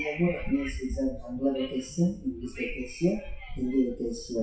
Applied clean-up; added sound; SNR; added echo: classical method WPE with log-MMSE.